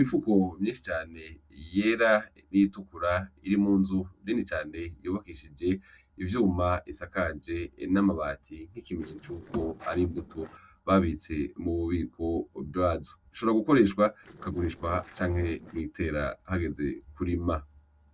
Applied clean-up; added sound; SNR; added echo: neural separator model SepFormer DNS4.